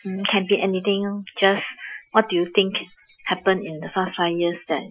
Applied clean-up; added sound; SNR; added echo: classical method Wiener filter.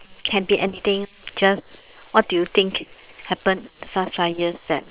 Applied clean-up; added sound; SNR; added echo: neural separator model SepFormer WHAM!.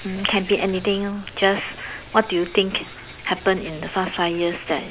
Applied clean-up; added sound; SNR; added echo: none; Frog; 20 dB; none.